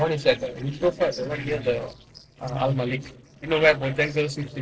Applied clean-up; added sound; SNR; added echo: neural separator model SepFormer DNS4.